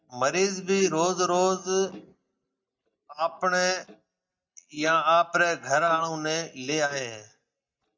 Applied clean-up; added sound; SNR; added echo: neural mask model DeepFilterNet 3.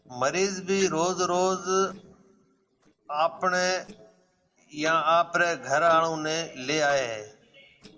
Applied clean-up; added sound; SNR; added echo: neural separator model SepFormer DNS4.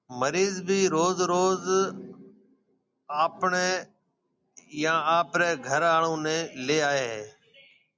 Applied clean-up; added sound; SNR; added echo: none; none; none; none.